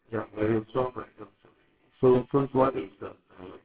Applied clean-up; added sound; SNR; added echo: neural separator model SepFormer WHAMR!.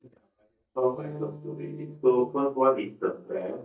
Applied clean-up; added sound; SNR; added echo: neural mask model DeepFilterNet 3.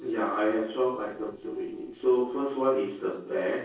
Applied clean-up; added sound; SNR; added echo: neural separator model SepFormer DNS4.